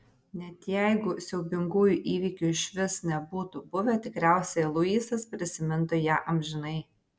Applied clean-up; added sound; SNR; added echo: none; none; none; none.